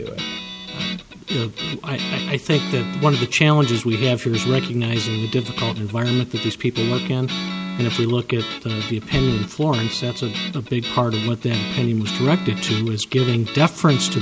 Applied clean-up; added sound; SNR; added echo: none; Guitar; 8 dB; none.